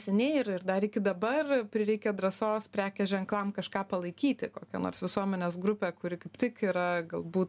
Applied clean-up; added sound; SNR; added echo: none; none; none; none.